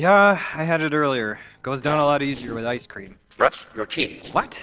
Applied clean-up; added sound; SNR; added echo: neural separator model SepFormer DNS4.